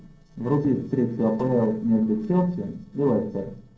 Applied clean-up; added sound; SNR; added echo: neural separator model SepFormer DNS4.